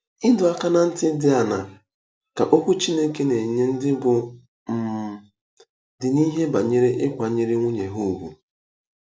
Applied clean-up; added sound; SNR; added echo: none; none; none; none.